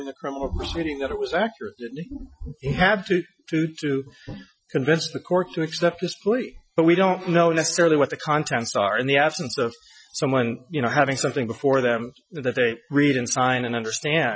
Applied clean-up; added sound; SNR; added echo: classical method Wiener filter.